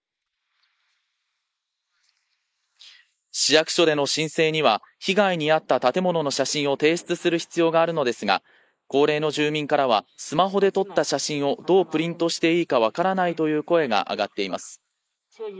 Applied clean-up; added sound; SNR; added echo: neural mask model Resemble Enhance denoiser.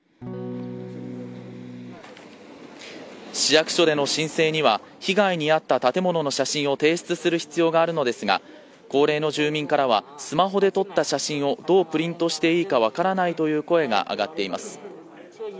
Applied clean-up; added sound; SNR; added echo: none; Electric guitar / Strum; 12 dB; none.